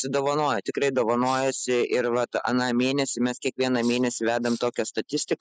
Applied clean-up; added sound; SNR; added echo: classical method spectral subtraction.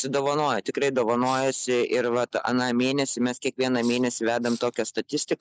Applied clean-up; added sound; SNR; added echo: none; Rattle (instrument); 20 dB; none.